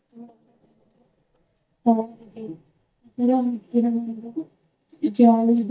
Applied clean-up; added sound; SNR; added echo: neural mask model DeepFilterNet 3.